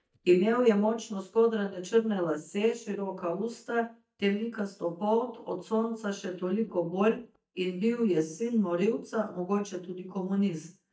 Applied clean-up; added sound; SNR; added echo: neural mask model DeepFilterNet 3.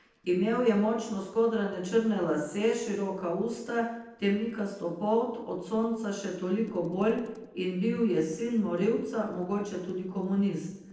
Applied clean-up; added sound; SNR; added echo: neural separator model SepFormer DNS4.